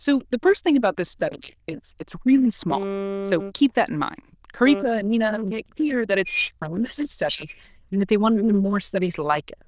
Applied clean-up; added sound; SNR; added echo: neural diffusion model UNIVERSE++.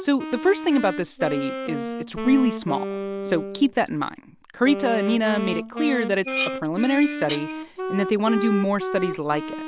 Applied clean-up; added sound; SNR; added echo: none; Dishes, pots, and pans + Wind instrument, woodwind instrument; 6 dB; none.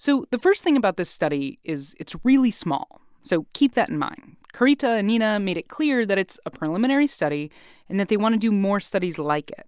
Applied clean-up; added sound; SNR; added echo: none; none; none; none.